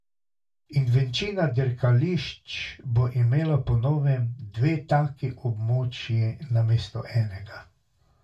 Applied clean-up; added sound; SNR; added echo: none; none; none; reverberation time 0.2 s.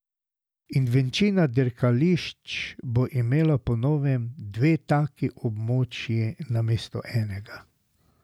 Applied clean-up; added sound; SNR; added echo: none; none; none; none.